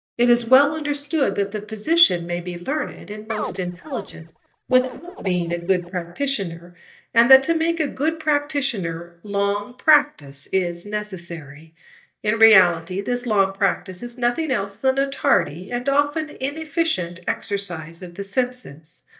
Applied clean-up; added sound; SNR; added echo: neural mask model DeepFilterNet 3.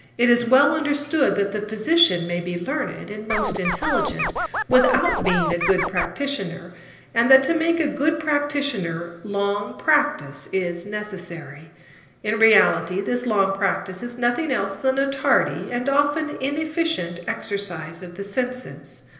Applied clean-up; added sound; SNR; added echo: none; Scratching (performance technique); 2 dB; reverberation time 0.8 s.